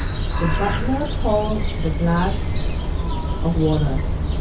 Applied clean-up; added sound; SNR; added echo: none; Bird; -3 dB; reverberation time 0.3 s.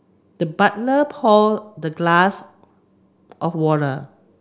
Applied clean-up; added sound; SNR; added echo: none; none; none; none.